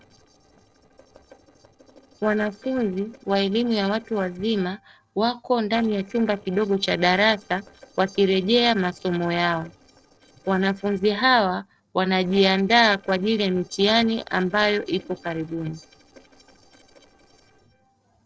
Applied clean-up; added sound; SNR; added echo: neural separator model SepFormer DNS4.